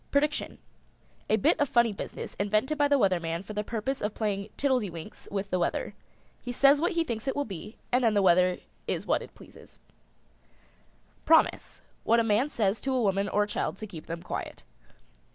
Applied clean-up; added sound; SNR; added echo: none; none; none; none.